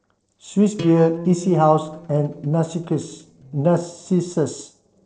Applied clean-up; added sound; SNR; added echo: neural separator model SepFormer DNS4.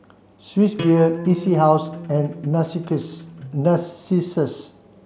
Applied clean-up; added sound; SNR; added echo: none; Acoustic guitar; 11 dB; none.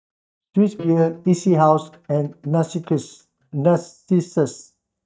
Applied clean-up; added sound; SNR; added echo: neural mask model DeepFilterNet 3.